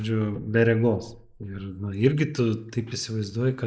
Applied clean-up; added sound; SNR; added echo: neural mask model Resemble Enhance denoiser.